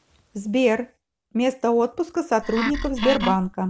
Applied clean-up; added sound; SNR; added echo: none; Wood; 5 dB; none.